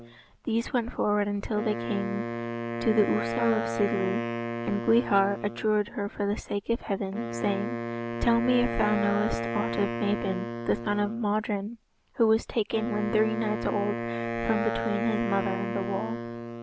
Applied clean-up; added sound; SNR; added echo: none; Wind instrument, woodwind instrument; 5 dB; none.